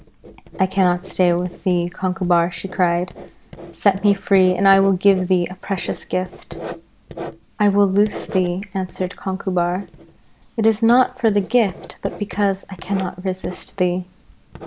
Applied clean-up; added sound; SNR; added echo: none; Writing; 17 dB; none.